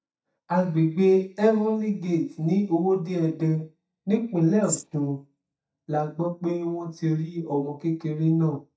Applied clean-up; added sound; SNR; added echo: neural mask model DeepFilterNet 3.